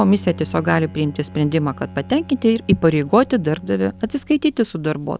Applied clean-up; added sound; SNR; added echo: none; Bowed string instrument; 19 dB; none.